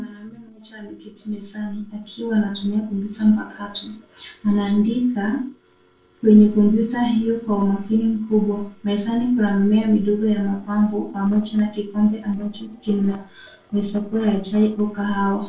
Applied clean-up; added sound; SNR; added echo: neural separator model SepFormer DNS4.